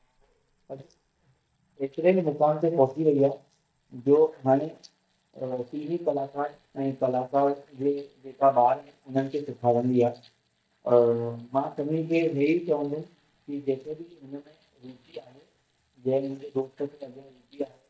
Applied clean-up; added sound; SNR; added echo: neural mask model DeepFilterNet 3.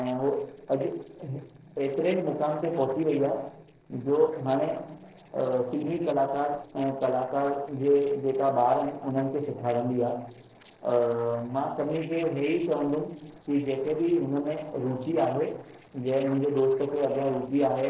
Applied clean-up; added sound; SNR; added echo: neural separator model SepFormer DNS4.